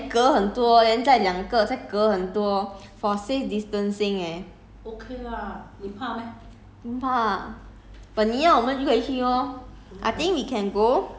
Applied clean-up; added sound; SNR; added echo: none; none; none; none.